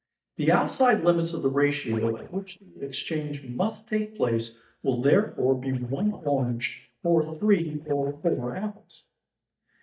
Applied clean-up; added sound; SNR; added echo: neural mask model DeepFilterNet 3.